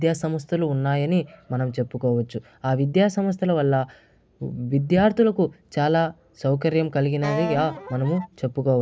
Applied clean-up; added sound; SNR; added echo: none; Wind instrument, woodwind instrument; 10 dB; none.